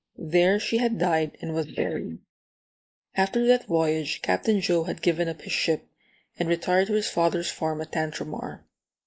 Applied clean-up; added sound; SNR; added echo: neural mask model Resemble Enhance denoiser.